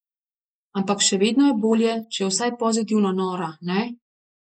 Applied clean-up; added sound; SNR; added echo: neural mask model Resemble Enhance denoiser.